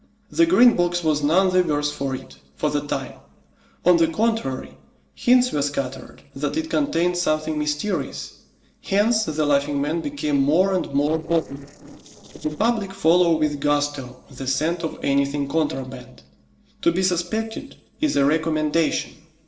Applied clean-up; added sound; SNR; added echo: neural separator model SepFormer DNS4.